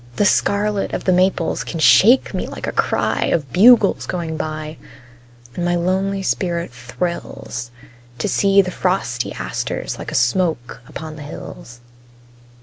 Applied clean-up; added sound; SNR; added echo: none; none; none; none.